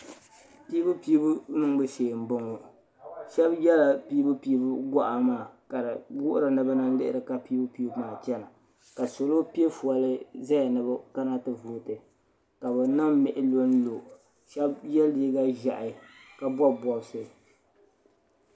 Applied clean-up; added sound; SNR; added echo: none; none; none; none.